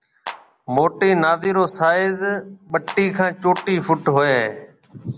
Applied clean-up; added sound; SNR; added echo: none; Clapping; 15 dB; none.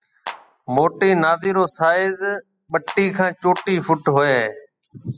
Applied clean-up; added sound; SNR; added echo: classical method spectral subtraction.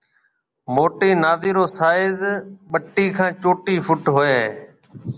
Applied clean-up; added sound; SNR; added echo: none; none; none; none.